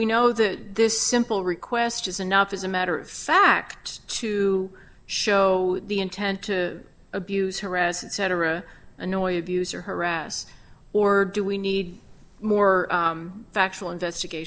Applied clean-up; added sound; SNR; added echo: none; none; none; none.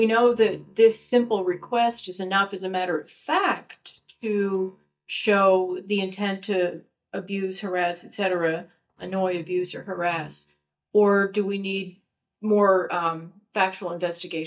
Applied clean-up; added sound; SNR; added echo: neural mask model DeepFilterNet 3.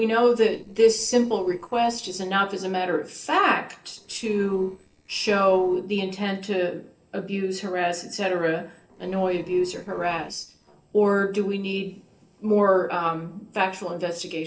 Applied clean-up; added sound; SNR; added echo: neural separator model SepFormer DNS4.